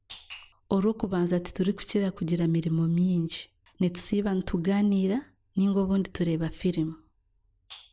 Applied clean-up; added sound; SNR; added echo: none; none; none; none.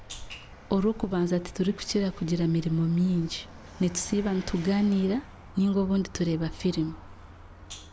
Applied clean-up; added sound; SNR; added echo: none; Vehicle; 17 dB; none.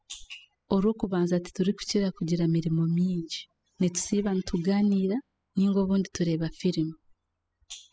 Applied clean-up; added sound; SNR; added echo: classical method spectral subtraction.